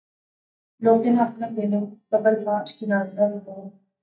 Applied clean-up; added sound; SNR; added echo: neural mask model DeepFilterNet 3.